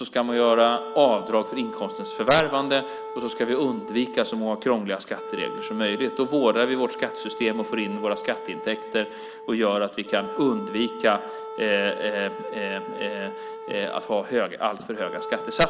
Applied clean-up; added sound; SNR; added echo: none; Wind instrument, woodwind instrument; 11 dB; none.